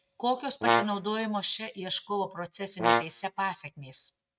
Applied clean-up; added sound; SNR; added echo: neural mask model RNNoise.